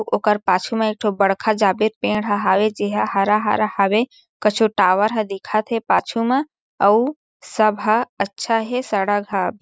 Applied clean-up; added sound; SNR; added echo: none; none; none; none.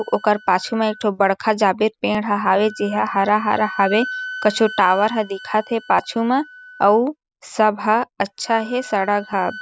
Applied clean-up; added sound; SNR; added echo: none; Wind instrument, woodwind instrument; 17 dB; none.